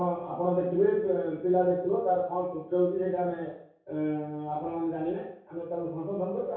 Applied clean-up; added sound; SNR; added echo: none; none; none; reverberation time 0.6 s.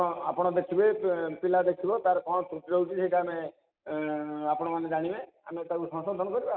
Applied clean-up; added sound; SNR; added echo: none; none; none; none.